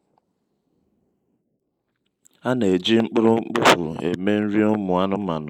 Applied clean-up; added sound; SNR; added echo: neural mask model Resemble Enhance denoiser.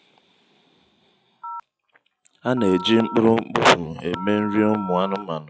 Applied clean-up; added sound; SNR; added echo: classical method log-MMSE.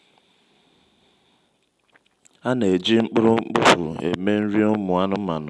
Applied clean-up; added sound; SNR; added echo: none; none; none; none.